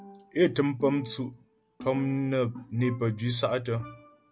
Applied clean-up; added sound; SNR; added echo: none; Percussion; 19 dB; none.